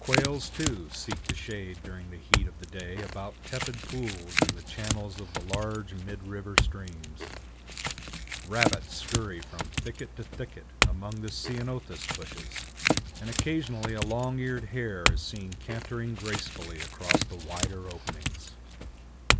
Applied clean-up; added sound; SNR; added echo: none; Chink, clink / Domestic sounds, home sounds; -4 dB; none.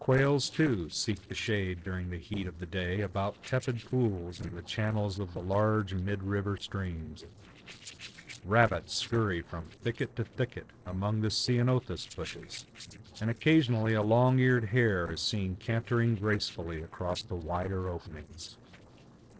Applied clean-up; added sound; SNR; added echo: neural separator model SepFormer DNS4.